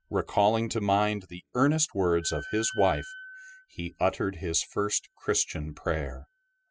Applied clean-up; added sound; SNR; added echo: classical method spectral subtraction.